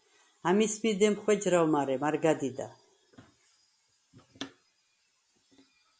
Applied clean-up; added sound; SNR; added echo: none; none; none; none.